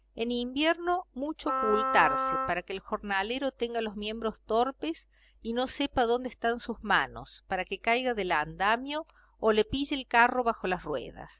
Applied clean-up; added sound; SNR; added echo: none; Wind instrument, woodwind instrument; 2 dB; none.